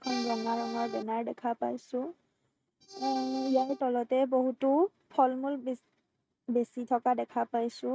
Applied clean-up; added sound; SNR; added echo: neural mask model RNNoise.